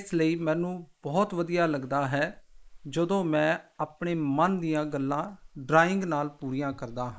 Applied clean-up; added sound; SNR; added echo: neural mask model Resemble Enhance denoiser.